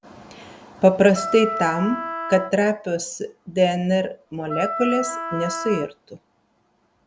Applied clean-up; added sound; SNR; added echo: none; Wind instrument, woodwind instrument; 7 dB; none.